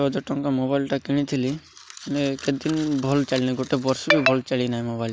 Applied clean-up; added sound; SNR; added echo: none; none; none; none.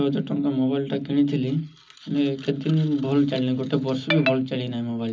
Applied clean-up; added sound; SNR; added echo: none; none; none; reverberation time 0.4 s.